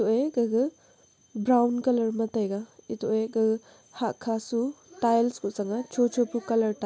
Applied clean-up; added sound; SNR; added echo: none; none; none; none.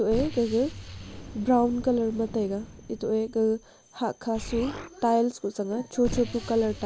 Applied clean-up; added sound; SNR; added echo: none; Explosion; 12 dB; none.